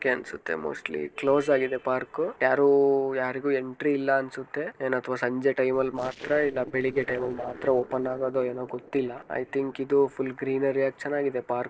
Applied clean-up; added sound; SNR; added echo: neural separator model SepFormer DNS4.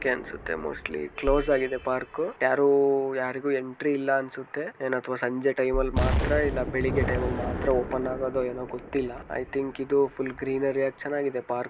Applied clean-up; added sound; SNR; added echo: none; Explosion + Bass drum; 7 dB; none.